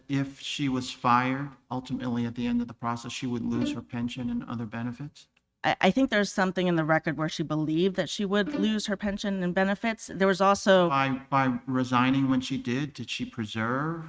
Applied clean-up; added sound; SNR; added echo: neural mask model RNNoise.